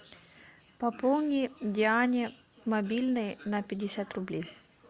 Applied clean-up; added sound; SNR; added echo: none; none; none; none.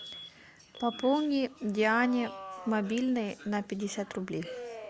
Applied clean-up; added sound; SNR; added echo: none; Alarm; 15 dB; none.